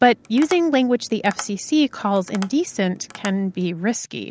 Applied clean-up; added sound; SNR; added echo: none; Tap; 19 dB; none.